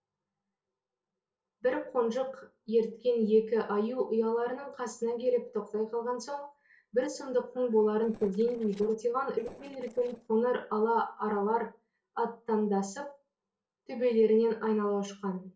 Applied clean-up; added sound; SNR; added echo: neural separator model SepFormer DNS4.